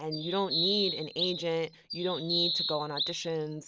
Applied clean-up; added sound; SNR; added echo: neural mask model RNNoise.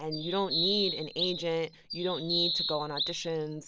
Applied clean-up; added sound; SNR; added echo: none; Bird vocalization, bird call, bird song; 1 dB; none.